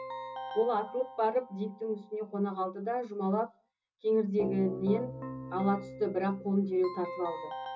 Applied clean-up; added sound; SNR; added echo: none; Keyboard (musical); 11 dB; reverberation time 0.2 s.